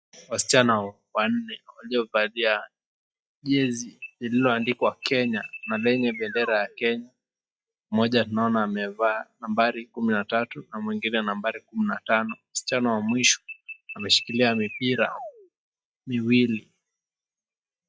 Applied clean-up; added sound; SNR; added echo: classical method log-MMSE.